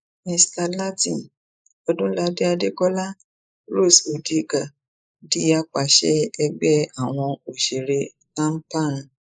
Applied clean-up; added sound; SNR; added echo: neural mask model Resemble Enhance denoiser.